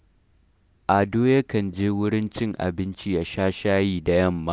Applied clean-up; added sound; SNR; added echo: none; none; none; none.